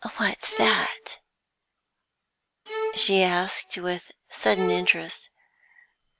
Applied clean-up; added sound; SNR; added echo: none; Bowed string instrument; 6 dB; none.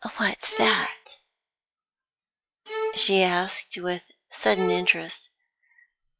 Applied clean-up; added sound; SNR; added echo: classical method log-MMSE.